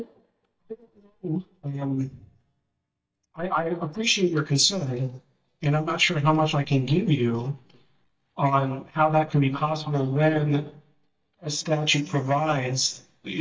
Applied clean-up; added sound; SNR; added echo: neural mask model DeepFilterNet 3.